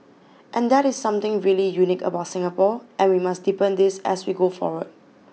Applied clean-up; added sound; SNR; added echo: none; none; none; none.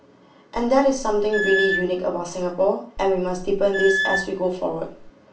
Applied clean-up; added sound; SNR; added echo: none; Squeak / Screech; 6 dB; reverberation time 0.3 s.